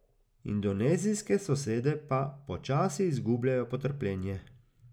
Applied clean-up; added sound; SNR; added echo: none; none; none; none.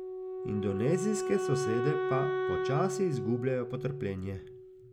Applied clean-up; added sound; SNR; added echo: none; Wind instrument, woodwind instrument; 1 dB; none.